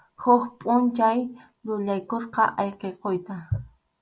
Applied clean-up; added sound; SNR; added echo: none; none; none; none.